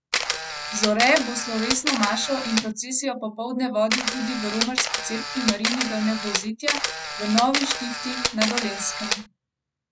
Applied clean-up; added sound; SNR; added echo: none; Camera; -1 dB; none.